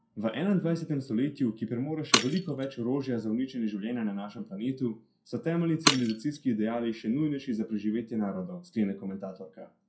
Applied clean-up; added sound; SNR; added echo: classical method WPE with log-MMSE.